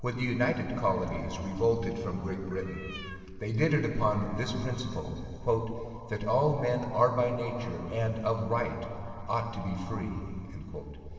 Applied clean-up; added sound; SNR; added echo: none; Cat; 16 dB; reverberation time 2.8 s.